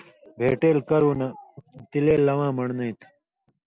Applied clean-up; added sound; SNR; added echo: none; none; none; none.